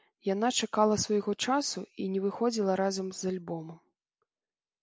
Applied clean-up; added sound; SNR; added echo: none; none; none; none.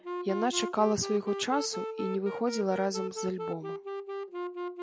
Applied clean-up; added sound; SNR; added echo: none; Wind instrument, woodwind instrument; 5 dB; none.